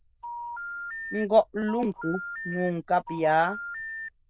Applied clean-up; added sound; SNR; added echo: neural diffusion model UNIVERSE++.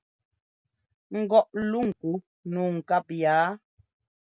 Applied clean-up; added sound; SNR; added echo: none; none; none; none.